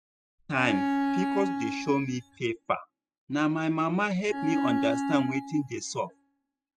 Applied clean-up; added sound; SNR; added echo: classical method spectral subtraction.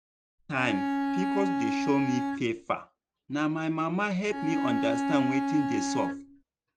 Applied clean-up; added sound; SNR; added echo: none; Bowed string instrument; -1 dB; none.